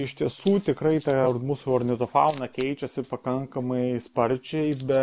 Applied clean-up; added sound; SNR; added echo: none; none; none; none.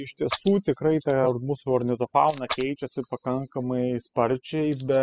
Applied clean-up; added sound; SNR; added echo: classical method spectral subtraction.